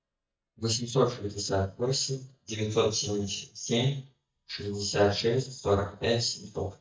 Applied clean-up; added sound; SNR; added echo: neural mask model DeepFilterNet 3.